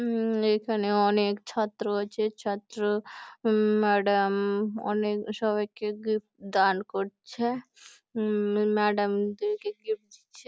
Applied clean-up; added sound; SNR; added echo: none; none; none; none.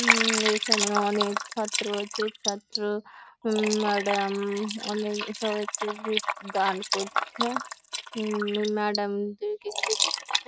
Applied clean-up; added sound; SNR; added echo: neural mask model RNNoise.